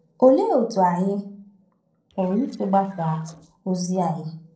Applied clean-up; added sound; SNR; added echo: neural separator model SepFormer DNS4.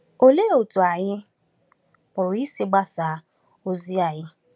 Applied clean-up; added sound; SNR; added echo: none; none; none; none.